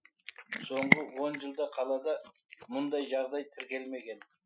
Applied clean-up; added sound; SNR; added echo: classical method Wiener filter.